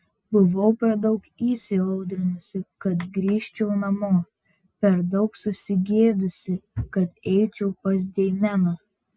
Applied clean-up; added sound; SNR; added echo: none; none; none; none.